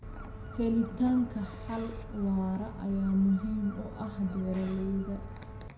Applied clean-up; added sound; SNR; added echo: none; Gull, seagull; 11 dB; reverberation time 0.5 s.